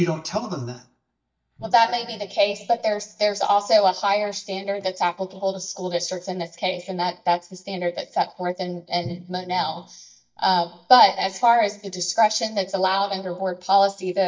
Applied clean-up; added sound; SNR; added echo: neural mask model DeepFilterNet 3.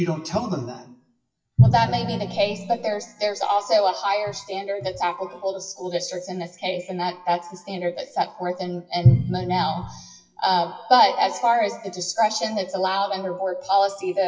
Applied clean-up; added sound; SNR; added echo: classical method WPE with log-MMSE.